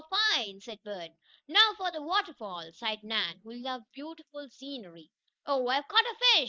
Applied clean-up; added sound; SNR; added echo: neural mask model Resemble Enhance denoiser.